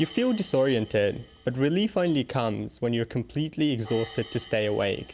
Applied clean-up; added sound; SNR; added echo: none; Hi-hat; 20 dB; none.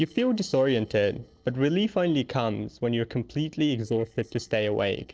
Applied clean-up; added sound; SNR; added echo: neural separator model SepFormer DNS4.